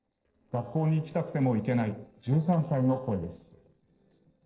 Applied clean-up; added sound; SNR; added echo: neural separator model SepFormer DNS4.